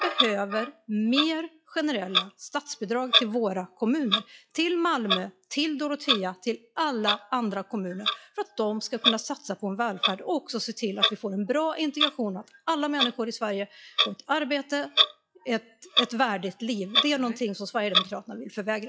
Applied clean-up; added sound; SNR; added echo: classical method log-MMSE.